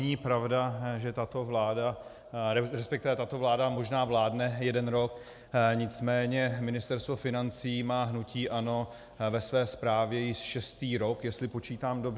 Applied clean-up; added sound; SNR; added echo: none; none; none; none.